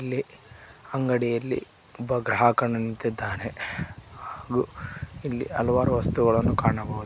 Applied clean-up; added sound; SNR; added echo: none; none; none; none.